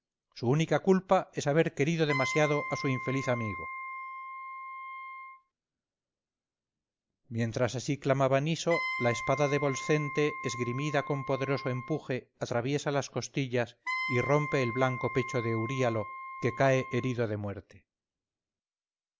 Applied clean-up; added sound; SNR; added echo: none; Wind instrument, woodwind instrument; 8 dB; none.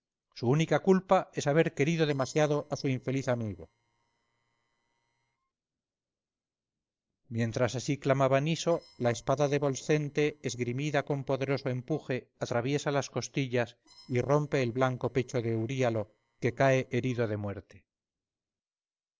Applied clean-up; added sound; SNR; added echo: neural separator model SepFormer DNS4.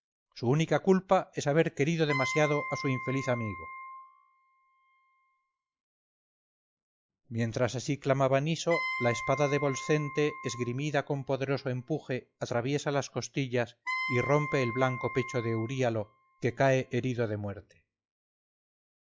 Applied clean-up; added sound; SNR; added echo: classical method log-MMSE.